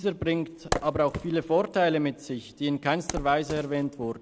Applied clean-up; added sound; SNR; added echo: none; Wood; 11 dB; none.